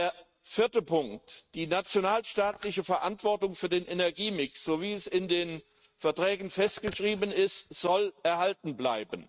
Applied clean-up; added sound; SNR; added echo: neural mask model RNNoise.